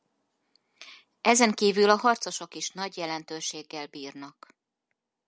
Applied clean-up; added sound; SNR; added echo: none; none; none; none.